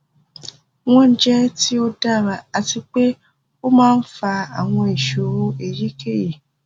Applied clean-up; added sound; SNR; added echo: none; none; none; none.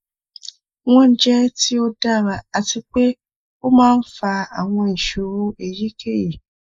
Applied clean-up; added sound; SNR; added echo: neural mask model Resemble Enhance denoiser.